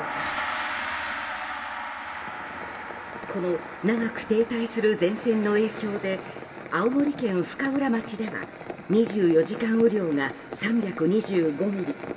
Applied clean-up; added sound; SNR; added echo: none; Gong; 11 dB; reverberation time 2.9 s.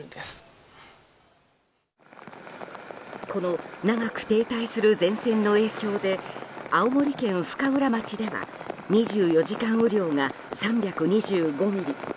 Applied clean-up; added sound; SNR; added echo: none; none; none; none.